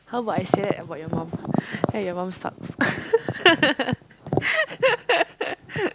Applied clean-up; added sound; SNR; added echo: none; none; none; none.